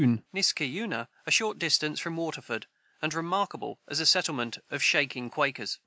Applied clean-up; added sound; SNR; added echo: none; none; none; none.